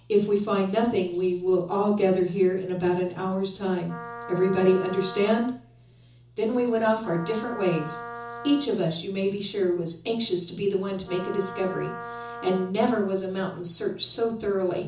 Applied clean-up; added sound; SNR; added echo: none; Wind instrument, woodwind instrument; 14 dB; reverberation time 0.6 s.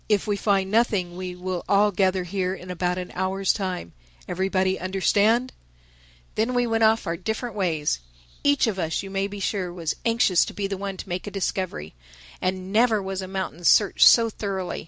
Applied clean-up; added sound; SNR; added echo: none; none; none; none.